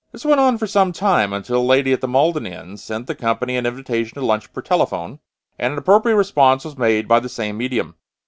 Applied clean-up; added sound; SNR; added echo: none; none; none; none.